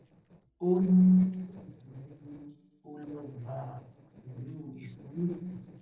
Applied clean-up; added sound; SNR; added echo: neural separator model SepFormer DNS4.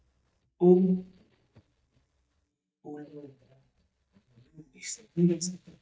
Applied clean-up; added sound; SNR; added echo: neural mask model DeepFilterNet 3.